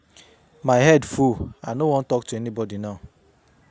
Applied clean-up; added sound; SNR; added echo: none; none; none; none.